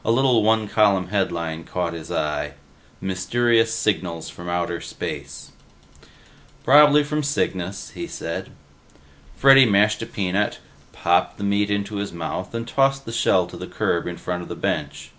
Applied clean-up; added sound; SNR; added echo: none; none; none; none.